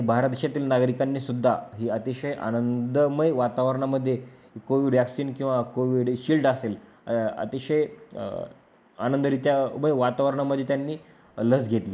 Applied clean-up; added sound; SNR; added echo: none; none; none; none.